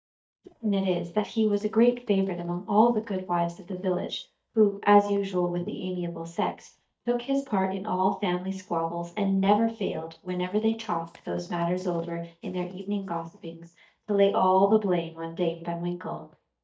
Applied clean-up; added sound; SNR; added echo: neural mask model DeepFilterNet 3.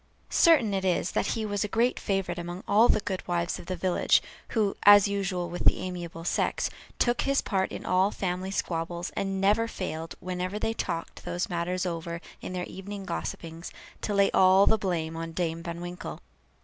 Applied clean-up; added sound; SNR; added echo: none; none; none; none.